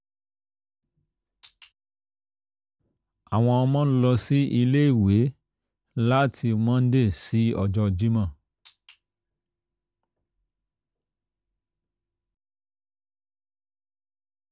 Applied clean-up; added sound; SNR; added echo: none; none; none; none.